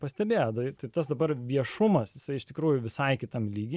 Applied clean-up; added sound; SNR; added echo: none; none; none; none.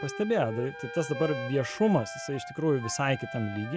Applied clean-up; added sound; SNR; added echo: none; Wind instrument, woodwind instrument + Trumpet; 10 dB; none.